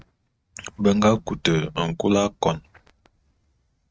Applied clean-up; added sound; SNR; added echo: neural mask model RNNoise.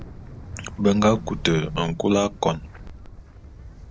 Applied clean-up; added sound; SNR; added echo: none; Wind; 14 dB; none.